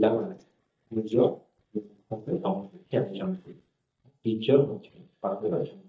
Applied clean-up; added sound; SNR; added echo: neural mask model DeepFilterNet 3.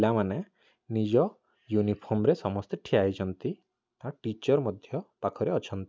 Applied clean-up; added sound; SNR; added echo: none; none; none; none.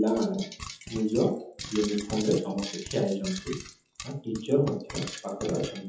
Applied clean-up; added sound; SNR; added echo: classical method WPE with log-MMSE.